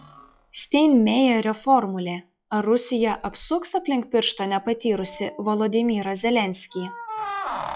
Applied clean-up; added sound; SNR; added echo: classical method log-MMSE.